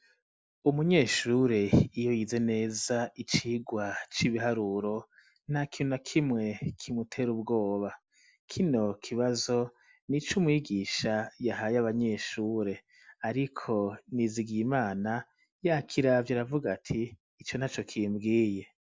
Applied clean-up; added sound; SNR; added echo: none; none; none; none.